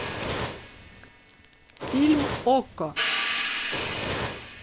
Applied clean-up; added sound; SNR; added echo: none; Fire + Hi-hat; 1 dB; none.